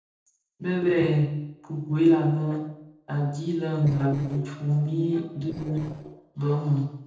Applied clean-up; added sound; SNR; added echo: neural separator model SepFormer DNS4.